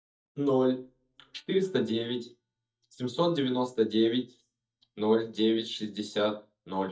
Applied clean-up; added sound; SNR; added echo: neural mask model DeepFilterNet 3.